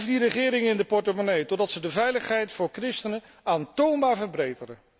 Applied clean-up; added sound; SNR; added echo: none; none; none; none.